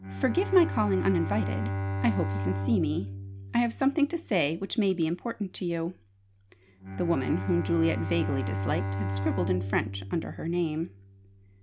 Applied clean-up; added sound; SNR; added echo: none; Bowed string instrument; 5 dB; none.